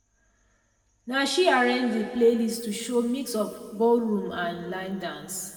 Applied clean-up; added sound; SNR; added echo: none; none; none; reverberation time 1.9 s.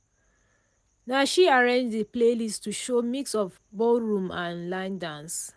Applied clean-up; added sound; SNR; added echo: none; none; none; none.